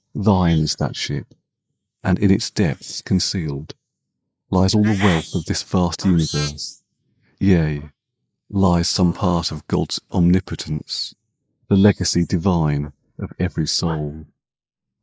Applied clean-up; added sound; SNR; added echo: neural mask model Resemble Enhance denoiser.